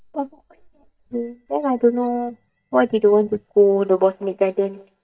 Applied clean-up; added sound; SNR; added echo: neural mask model DeepFilterNet 3.